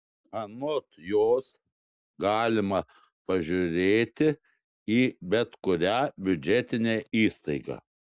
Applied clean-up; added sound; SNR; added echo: none; none; none; none.